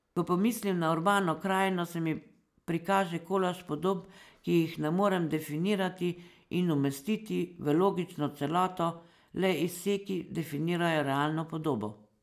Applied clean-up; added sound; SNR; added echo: none; none; none; none.